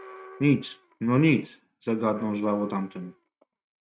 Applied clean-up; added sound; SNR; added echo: neural mask model RNNoise.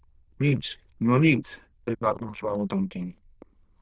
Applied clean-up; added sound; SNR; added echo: neural diffusion model UNIVERSE++.